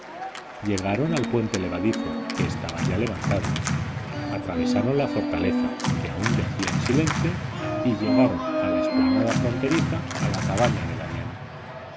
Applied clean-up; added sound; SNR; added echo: none; Organ; -2 dB; none.